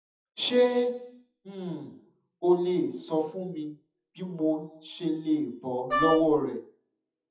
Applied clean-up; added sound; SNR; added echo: classical method WPE with log-MMSE.